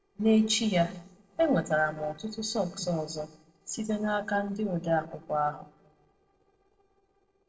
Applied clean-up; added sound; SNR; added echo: neural separator model SepFormer DNS4.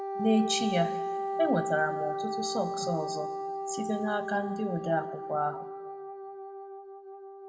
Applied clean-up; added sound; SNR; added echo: none; Wind instrument, woodwind instrument; 3 dB; reverberation time 1.1 s.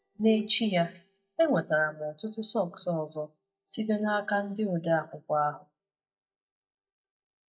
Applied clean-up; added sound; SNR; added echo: neural mask model DeepFilterNet 3.